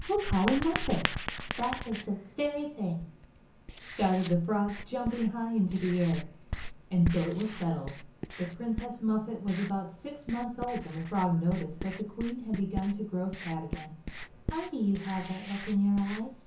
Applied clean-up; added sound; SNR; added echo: none; Writing; 8 dB; reverberation time 0.7 s.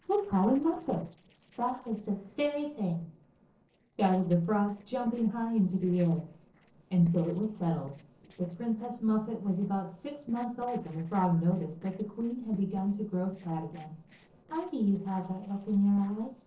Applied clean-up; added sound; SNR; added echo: neural separator model SepFormer DNS4.